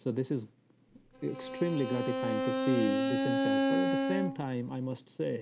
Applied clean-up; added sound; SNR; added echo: none; Bowed string instrument; -3 dB; none.